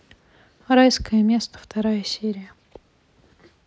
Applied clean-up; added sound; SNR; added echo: none; none; none; none.